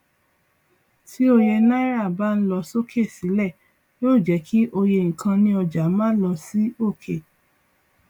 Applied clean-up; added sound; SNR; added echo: none; none; none; none.